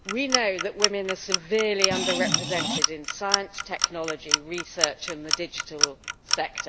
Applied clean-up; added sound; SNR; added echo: none; Screech + Clock; -2 dB; none.